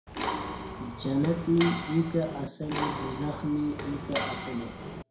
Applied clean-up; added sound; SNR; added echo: none; Mechanisms; 5 dB; reverberation time 0.4 s.